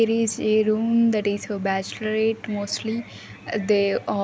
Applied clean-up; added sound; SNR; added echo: none; none; none; none.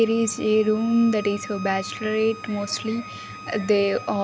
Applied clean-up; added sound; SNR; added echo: none; Bowed string instrument; 16 dB; none.